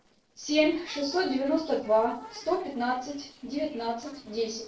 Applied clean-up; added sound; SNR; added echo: neural separator model SepFormer DNS4.